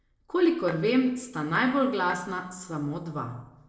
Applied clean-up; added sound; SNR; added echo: neural separator model SepFormer DNS4.